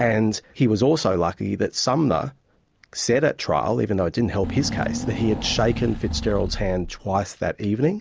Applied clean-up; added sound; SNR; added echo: none; Engine / Car; 7 dB; none.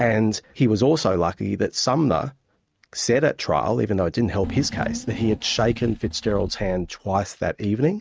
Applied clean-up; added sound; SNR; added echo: neural mask model RNNoise.